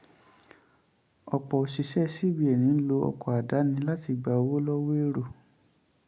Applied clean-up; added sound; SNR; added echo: none; none; none; none.